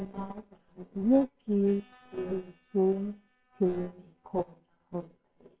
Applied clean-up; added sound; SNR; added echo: neural separator model SepFormer WHAMR!.